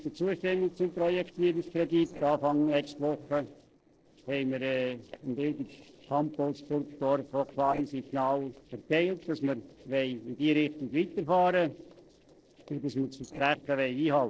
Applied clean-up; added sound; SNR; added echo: neural separator model SepFormer DNS4.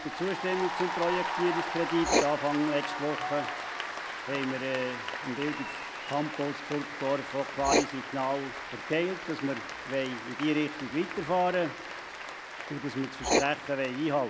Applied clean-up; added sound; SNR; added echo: none; Applause / Cheering + Writing; 3 dB; none.